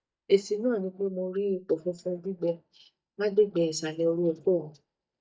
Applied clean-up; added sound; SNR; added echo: neural mask model DeepFilterNet 3.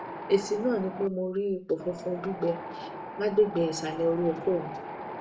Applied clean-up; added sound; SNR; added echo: none; Wind; 10 dB; reverberation time 0.3 s.